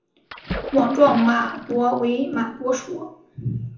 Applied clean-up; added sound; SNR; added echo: none; Splash, splatter; 13 dB; reverberation time 0.6 s.